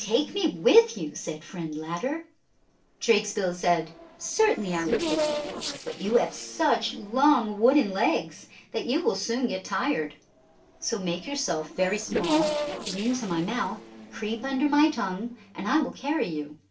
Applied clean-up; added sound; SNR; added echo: neural separator model SepFormer DNS4.